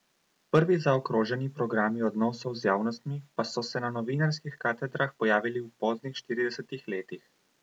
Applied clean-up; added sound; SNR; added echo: none; none; none; none.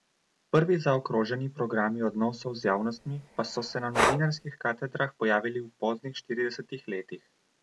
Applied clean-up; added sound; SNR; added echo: none; Breathing; 3 dB; none.